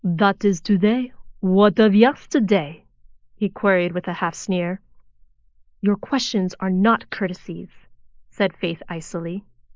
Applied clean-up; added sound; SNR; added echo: neural mask model Resemble Enhance denoiser.